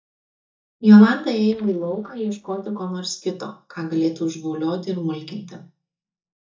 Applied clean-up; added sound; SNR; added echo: neural mask model DeepFilterNet 3.